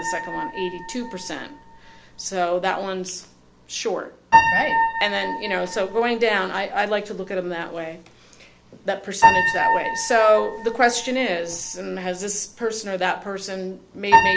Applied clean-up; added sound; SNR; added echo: none; Piano; 0 dB; none.